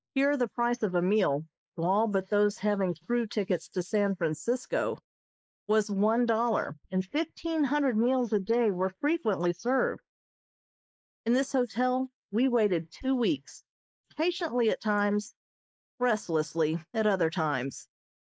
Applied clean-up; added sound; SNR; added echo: neural mask model Resemble Enhance denoiser.